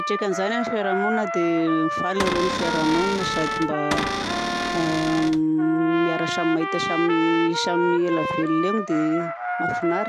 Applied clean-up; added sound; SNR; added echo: none; Cupboard open or close / Door + Trumpet; 3 dB; none.